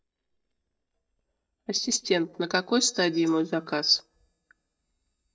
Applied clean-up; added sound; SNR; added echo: neural mask model DeepFilterNet 3.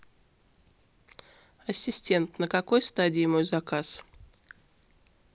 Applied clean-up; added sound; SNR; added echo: none; none; none; none.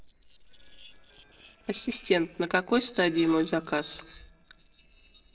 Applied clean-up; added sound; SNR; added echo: neural separator model SepFormer DNS4.